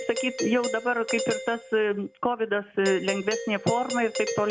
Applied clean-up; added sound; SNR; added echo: none; Doorbell; 8 dB; none.